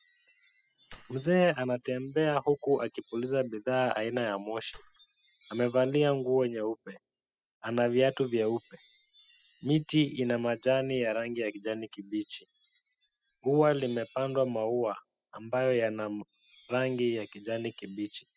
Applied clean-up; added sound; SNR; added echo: classical method spectral subtraction.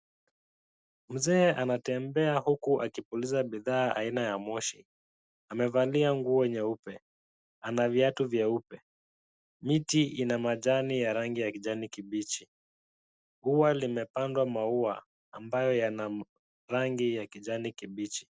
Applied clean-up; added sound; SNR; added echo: none; none; none; none.